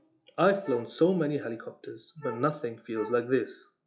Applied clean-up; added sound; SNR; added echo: classical method log-MMSE.